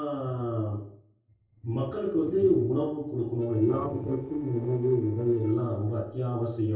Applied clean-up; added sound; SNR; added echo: neural separator model SepFormer DNS4.